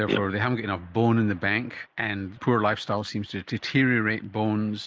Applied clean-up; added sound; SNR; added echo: neural mask model Resemble Enhance denoiser.